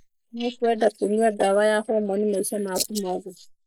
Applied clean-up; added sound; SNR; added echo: neural mask model Resemble Enhance denoiser.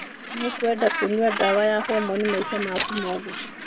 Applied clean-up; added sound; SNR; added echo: none; Gull, seagull + Scissors; 6 dB; none.